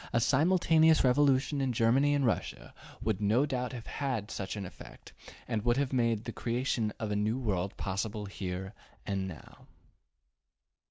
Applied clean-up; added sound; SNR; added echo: none; none; none; none.